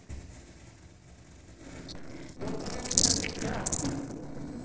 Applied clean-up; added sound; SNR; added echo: neural separator model SepFormer DNS4.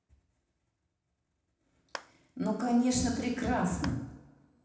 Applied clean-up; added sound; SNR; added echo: none; Clapping; 17 dB; reverberation time 0.9 s.